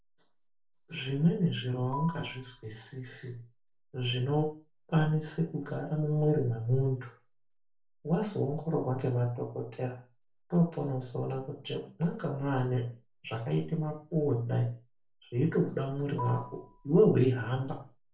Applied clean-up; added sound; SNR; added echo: none; Marimba, xylophone; 14 dB; reverberation time 0.3 s.